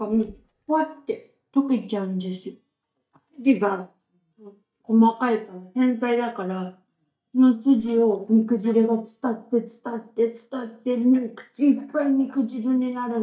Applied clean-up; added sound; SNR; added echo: neural mask model DeepFilterNet 3.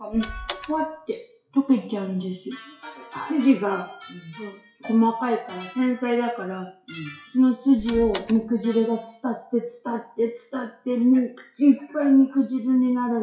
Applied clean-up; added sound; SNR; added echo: classical method WPE with log-MMSE.